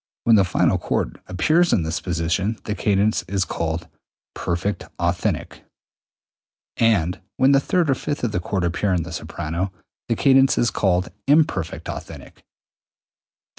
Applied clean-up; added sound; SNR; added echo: none; none; none; none.